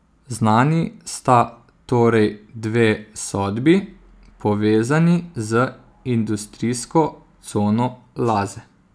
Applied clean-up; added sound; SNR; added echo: none; none; none; none.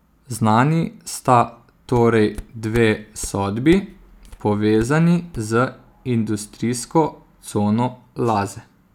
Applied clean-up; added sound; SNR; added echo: none; Walk, footsteps; 18 dB; none.